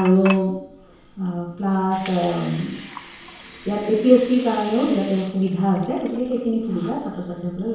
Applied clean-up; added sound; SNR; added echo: none; Water; 18 dB; reverberation time 1.0 s.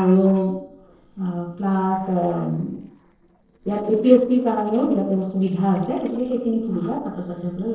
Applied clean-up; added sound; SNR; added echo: neural separator model SepFormer DNS4.